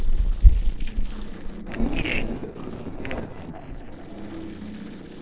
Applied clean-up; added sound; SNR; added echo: neural separator model SepFormer DNS4.